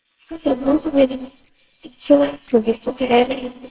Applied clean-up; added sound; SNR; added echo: neural separator model SepFormer WHAMR!.